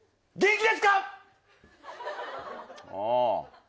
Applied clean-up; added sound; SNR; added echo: none; none; none; none.